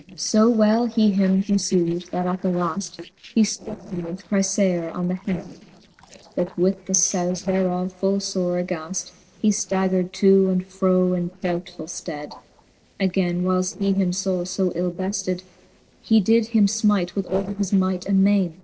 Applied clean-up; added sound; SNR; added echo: neural separator model SepFormer DNS4.